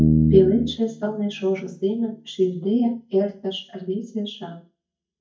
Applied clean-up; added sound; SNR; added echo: neural mask model DeepFilterNet 3.